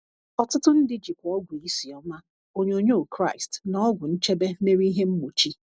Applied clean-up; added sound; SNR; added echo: none; none; none; none.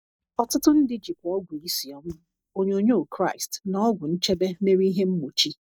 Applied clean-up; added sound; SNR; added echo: neural mask model DeepFilterNet 3.